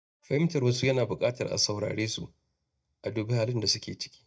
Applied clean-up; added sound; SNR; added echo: neural mask model DeepFilterNet 3.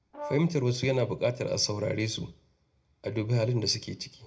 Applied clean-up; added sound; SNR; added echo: none; Brass instrument; 13 dB; reverberation time 0.3 s.